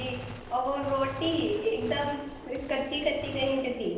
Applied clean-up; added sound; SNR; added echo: none; Gunshot, gunfire; 12 dB; reverberation time 0.9 s.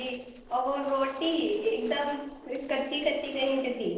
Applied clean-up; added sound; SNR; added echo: neural separator model SepFormer DNS4.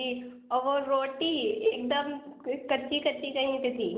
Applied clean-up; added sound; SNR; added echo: none; none; none; none.